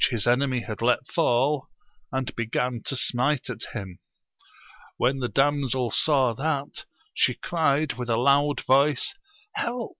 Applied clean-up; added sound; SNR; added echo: none; none; none; none.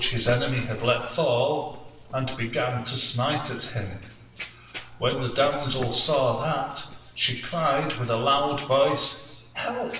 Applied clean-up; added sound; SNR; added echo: none; Run; 19 dB; reverberation time 1.0 s.